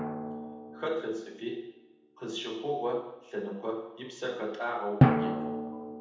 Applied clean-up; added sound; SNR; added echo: none; Drum; -4 dB; reverberation time 0.9 s.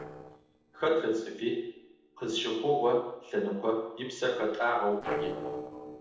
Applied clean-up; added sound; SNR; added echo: neural separator model SepFormer DNS4.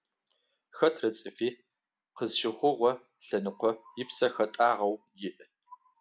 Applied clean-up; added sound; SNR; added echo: none; none; none; none.